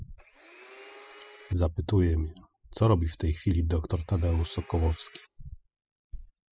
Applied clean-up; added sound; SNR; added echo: classical method spectral subtraction.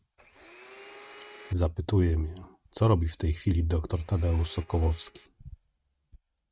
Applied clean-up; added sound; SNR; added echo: neural mask model RNNoise.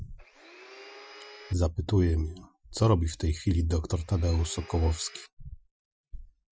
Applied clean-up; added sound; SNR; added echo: classical method Wiener filter.